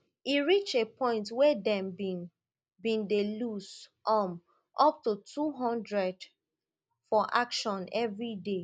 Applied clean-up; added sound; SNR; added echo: none; none; none; none.